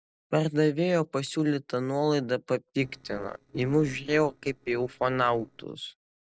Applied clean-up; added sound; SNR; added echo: neural separator model SepFormer DNS4.